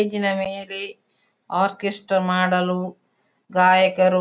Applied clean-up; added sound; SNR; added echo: none; none; none; none.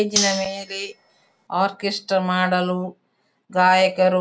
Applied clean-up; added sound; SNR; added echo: none; Cutlery, silverware; 6 dB; none.